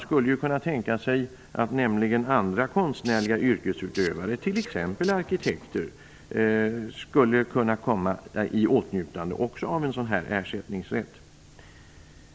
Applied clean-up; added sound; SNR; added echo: none; Tools; 18 dB; none.